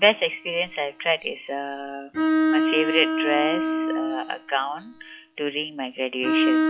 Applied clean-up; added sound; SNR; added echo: classical method log-MMSE.